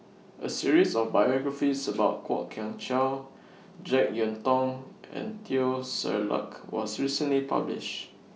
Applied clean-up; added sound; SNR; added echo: none; none; none; none.